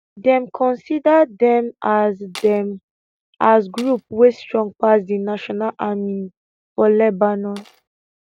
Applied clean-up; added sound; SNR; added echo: neural mask model RNNoise.